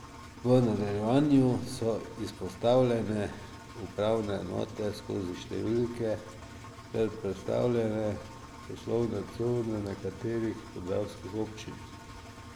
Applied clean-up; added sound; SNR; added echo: none; Engine; 15 dB; none.